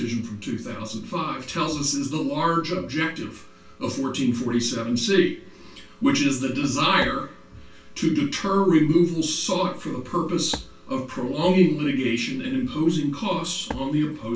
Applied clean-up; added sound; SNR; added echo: none; Walk, footsteps; 15 dB; reverberation time 0.2 s.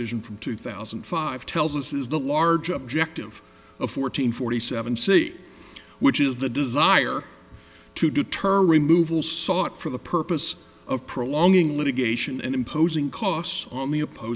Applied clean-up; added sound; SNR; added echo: none; none; none; none.